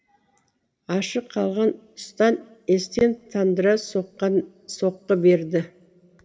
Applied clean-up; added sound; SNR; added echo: none; none; none; reverberation time 0.5 s.